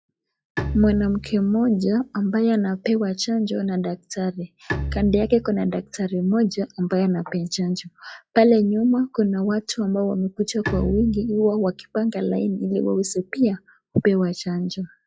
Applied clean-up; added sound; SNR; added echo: classical method log-MMSE.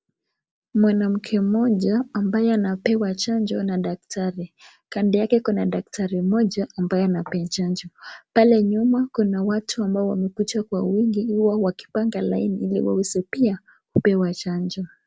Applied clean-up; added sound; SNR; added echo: none; none; none; none.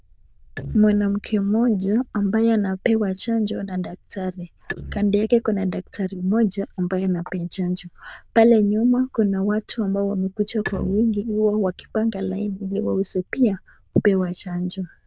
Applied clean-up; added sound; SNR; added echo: neural diffusion model UNIVERSE++.